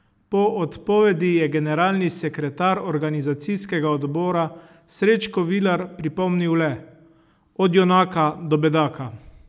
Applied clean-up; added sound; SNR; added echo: none; none; none; none.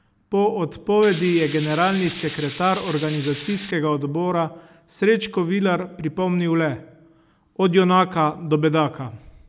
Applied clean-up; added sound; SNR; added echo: none; Tools; 14 dB; none.